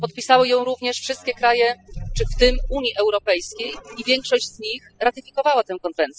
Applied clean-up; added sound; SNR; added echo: classical method spectral subtraction.